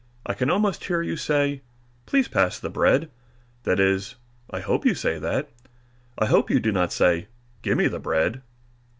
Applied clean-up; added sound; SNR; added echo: none; none; none; none.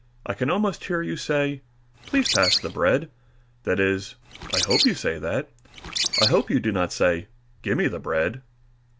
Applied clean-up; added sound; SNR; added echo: none; Bird; 1 dB; none.